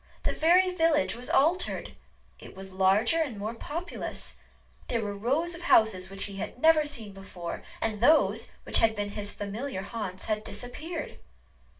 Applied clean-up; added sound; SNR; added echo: none; none; none; reverberation time 0.2 s.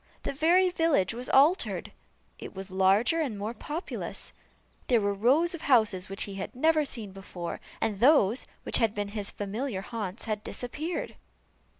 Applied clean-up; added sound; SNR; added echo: none; none; none; none.